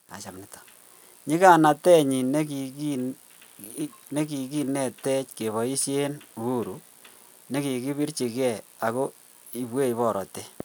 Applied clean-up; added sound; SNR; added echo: none; none; none; none.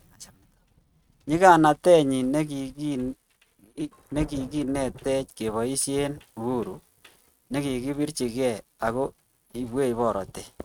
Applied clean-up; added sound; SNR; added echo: neural mask model RNNoise.